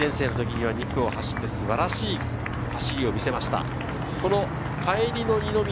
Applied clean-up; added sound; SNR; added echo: none; none; none; none.